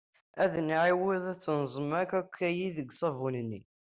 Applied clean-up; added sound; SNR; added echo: none; none; none; none.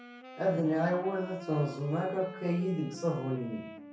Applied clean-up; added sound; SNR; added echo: none; Wind instrument, woodwind instrument; 14 dB; reverberation time 0.5 s.